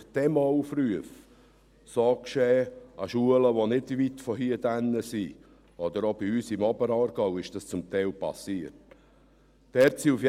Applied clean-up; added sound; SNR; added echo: none; none; none; none.